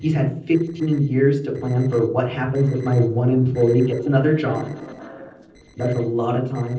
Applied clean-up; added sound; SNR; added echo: neural separator model SepFormer DNS4.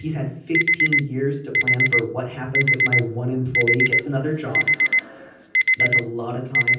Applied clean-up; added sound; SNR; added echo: none; Alarm; -5 dB; reverberation time 0.6 s.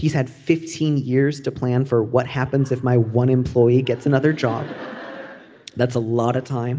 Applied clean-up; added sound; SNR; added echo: none; none; none; none.